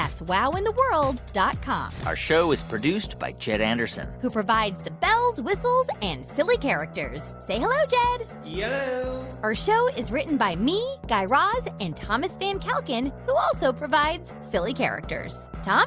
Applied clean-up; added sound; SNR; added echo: none; none; none; none.